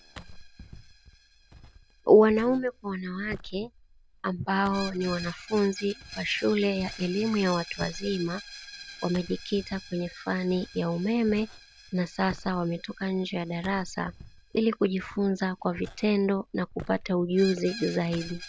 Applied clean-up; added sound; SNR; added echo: none; Screech + Walk, footsteps; 16 dB; none.